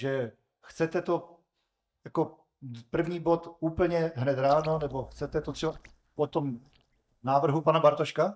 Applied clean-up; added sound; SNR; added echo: neural mask model DeepFilterNet 3.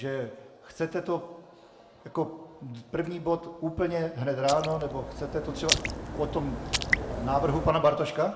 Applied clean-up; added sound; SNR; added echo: none; Raindrop; 2 dB; reverberation time 0.7 s.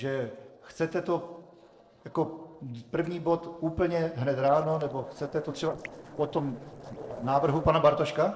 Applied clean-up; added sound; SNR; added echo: neural separator model SepFormer DNS4.